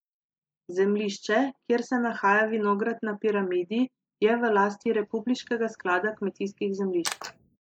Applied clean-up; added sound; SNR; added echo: neural mask model Resemble Enhance denoiser.